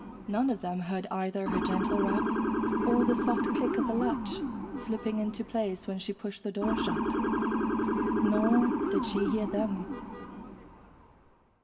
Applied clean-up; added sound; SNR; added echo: none; Motor vehicle (road) / Siren; -1 dB; reverberation time 1.4 s.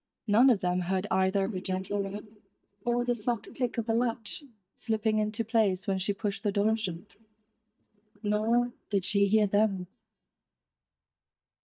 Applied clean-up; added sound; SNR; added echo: neural mask model DeepFilterNet 3.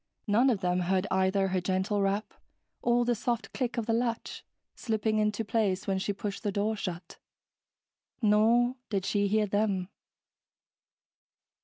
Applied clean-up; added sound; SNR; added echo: none; none; none; none.